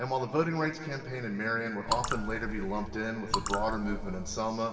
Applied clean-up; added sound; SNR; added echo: none; Raindrop / Drip; 3 dB; reverberation time 2.4 s.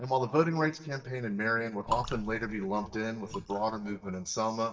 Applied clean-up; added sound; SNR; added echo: neural mask model DeepFilterNet 3.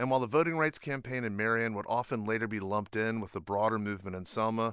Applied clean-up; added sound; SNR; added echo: none; none; none; none.